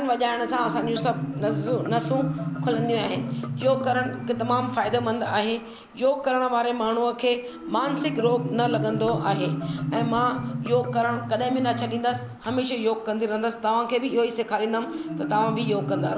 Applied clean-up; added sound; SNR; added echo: none; Marimba, xylophone; 6 dB; none.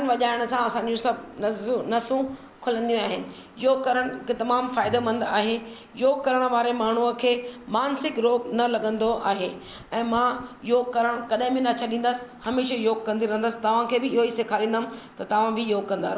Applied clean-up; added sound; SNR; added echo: none; none; none; none.